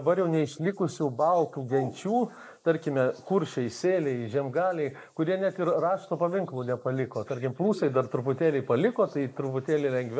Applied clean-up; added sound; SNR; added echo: neural mask model Resemble Enhance denoiser.